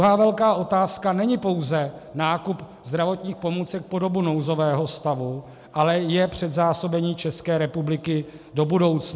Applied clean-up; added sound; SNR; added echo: none; none; none; none.